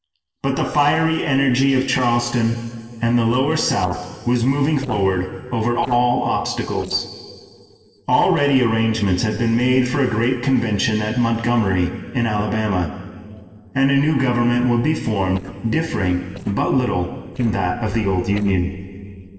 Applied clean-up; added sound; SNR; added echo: neural separator model SepFormer DNS4.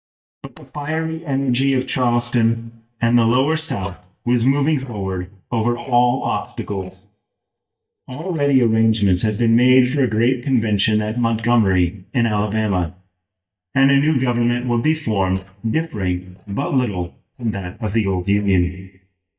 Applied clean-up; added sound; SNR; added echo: neural mask model DeepFilterNet 3.